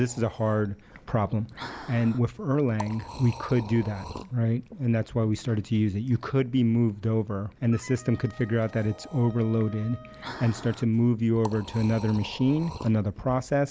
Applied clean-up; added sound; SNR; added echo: none; Liquid + Wind instrument, woodwind instrument; 18 dB; none.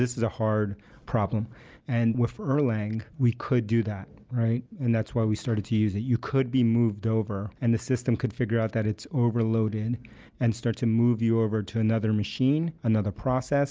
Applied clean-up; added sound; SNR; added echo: none; none; none; none.